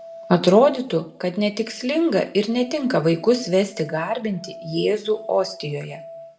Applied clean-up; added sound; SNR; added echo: none; Musical instrument; 20 dB; reverberation time 0.5 s.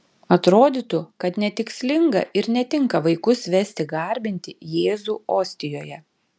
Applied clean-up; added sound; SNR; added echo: none; none; none; none.